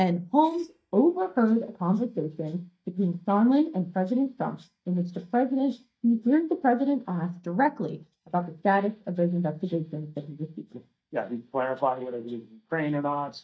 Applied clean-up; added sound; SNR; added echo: neural mask model DeepFilterNet 3.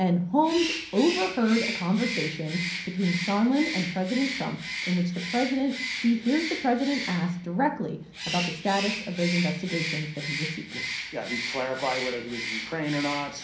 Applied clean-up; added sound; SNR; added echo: none; Bird; 7 dB; reverberation time 0.6 s.